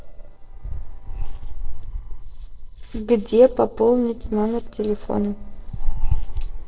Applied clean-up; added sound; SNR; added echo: neural separator model SepFormer DNS4.